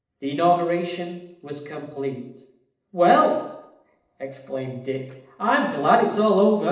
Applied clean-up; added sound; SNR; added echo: neural separator model SepFormer DNS4.